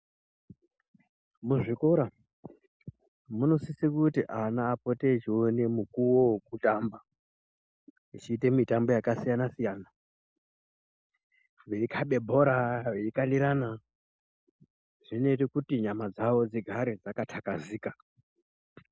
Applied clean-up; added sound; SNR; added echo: none; none; none; none.